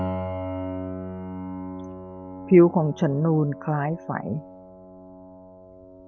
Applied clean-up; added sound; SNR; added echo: none; Piano; 9 dB; none.